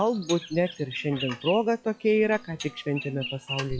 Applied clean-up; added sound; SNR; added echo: classical method log-MMSE.